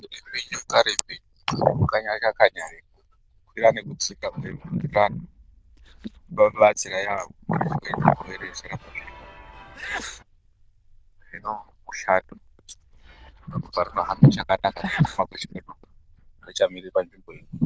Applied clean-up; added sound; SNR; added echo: neural diffusion model UNIVERSE++.